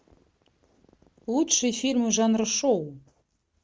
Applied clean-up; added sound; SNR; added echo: none; none; none; none.